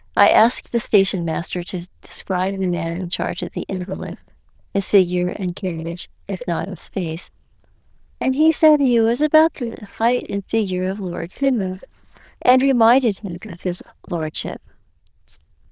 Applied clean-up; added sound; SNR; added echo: neural diffusion model UNIVERSE++.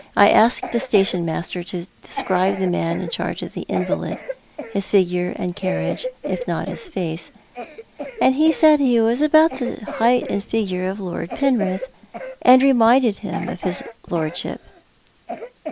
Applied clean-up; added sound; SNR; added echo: none; Cough; 12 dB; none.